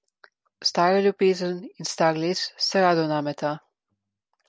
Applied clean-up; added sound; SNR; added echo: none; none; none; none.